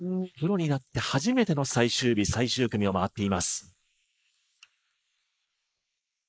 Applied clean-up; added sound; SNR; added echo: neural mask model Resemble Enhance denoiser.